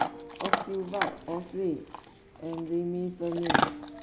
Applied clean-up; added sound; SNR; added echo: none; Chewing, mastication / Dog; -1 dB; none.